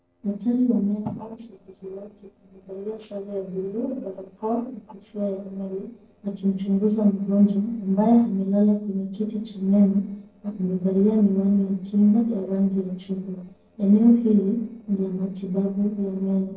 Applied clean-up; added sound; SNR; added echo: neural separator model SepFormer DNS4.